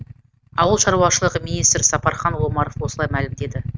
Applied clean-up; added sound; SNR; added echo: neural mask model RNNoise.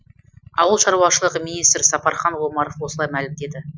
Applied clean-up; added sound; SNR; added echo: classical method Wiener filter.